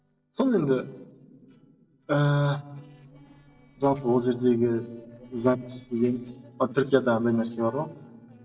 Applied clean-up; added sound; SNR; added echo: neural separator model SepFormer DNS4.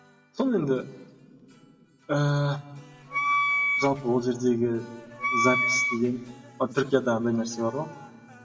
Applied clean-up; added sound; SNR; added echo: none; Wind instrument, woodwind instrument; -1 dB; reverberation time 2.8 s.